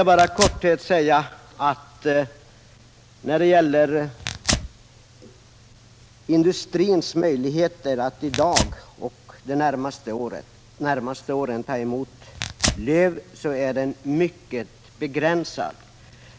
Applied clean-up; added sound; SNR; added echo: none; Tearing; 11 dB; none.